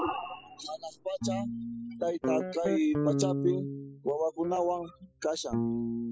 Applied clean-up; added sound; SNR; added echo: classical method spectral subtraction.